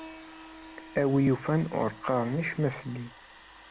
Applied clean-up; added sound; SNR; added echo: none; Piano + Domestic sounds, home sounds; 18 dB; none.